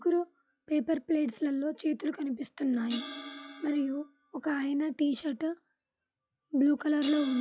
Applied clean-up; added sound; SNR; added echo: classical method log-MMSE.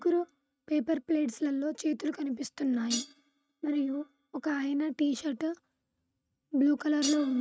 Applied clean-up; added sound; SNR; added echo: neural mask model RNNoise.